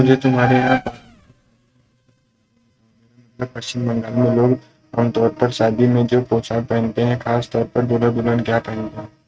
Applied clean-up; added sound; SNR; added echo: neural mask model RNNoise.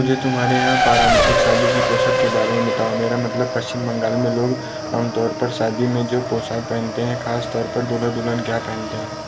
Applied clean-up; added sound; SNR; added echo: none; Race car, auto racing; 0 dB; none.